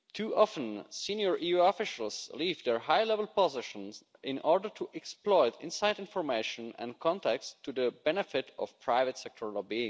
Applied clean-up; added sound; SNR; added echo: none; none; none; none.